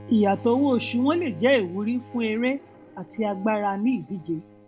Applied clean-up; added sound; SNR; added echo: none; Bowed string instrument; 18 dB; none.